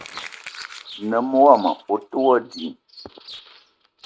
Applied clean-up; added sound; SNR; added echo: neural mask model RNNoise.